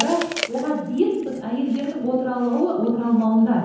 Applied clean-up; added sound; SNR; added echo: none; Chewing, mastication; 14 dB; reverberation time 0.9 s.